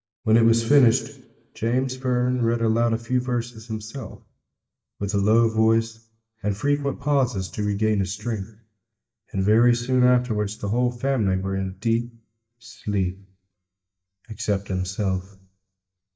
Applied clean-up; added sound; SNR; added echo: neural mask model DeepFilterNet 3.